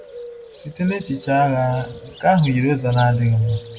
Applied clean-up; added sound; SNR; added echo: none; Bird; 17 dB; reverberation time 0.3 s.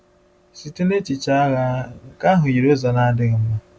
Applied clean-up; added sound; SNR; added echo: none; none; none; none.